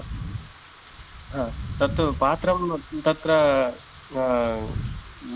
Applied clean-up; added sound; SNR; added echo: none; Wind / Rain; 10 dB; none.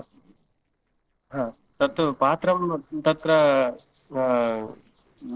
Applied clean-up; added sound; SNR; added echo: neural separator model SepFormer DNS4.